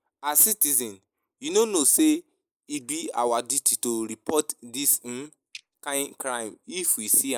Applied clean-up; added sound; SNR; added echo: neural mask model Resemble Enhance denoiser.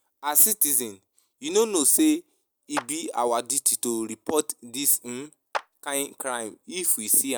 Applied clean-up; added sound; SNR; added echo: none; Clapping; 14 dB; none.